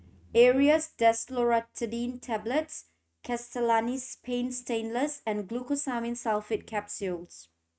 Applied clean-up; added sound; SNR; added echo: neural mask model RNNoise.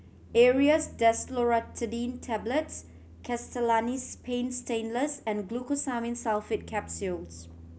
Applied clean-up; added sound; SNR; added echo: none; Bass guitar; 19 dB; none.